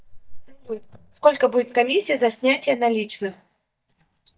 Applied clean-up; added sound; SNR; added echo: neural mask model DeepFilterNet 3.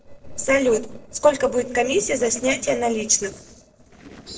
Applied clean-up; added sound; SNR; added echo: neural separator model SepFormer DNS4.